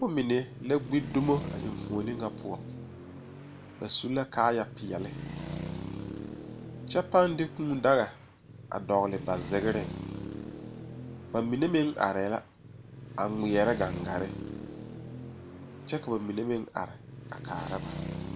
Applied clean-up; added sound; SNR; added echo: none; Traffic noise, roadway noise; 9 dB; none.